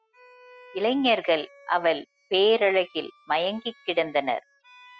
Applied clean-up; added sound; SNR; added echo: classical method spectral subtraction.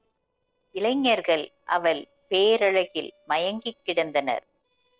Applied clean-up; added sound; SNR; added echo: neural separator model SepFormer DNS4.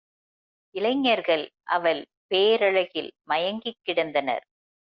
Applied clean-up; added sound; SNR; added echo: none; none; none; none.